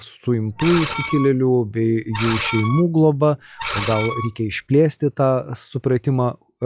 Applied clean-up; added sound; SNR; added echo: classical method log-MMSE.